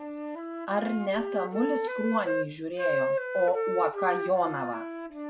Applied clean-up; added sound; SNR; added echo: none; Wind instrument, woodwind instrument; 2 dB; none.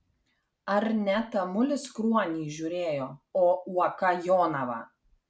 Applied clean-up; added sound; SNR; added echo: none; none; none; none.